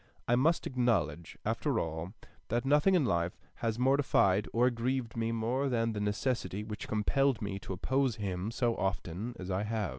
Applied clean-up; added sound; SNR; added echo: none; none; none; none.